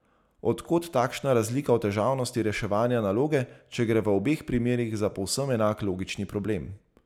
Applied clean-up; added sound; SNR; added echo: none; none; none; none.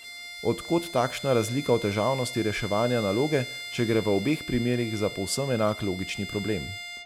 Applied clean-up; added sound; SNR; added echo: none; Bowed string instrument; 12 dB; none.